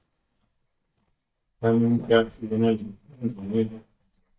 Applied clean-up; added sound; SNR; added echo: neural mask model DeepFilterNet 3.